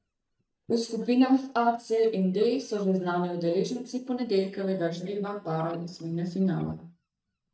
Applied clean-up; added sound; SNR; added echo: neural mask model DeepFilterNet 3.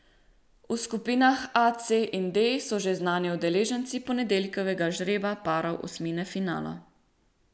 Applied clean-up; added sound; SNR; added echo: none; none; none; none.